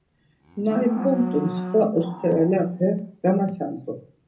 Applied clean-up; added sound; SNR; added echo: none; Livestock, farm animals, working animals; 10 dB; reverberation time 0.3 s.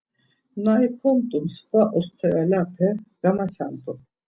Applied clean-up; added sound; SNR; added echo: none; none; none; none.